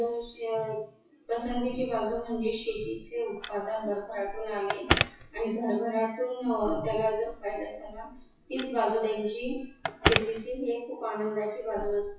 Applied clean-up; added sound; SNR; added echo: classical method WPE with log-MMSE.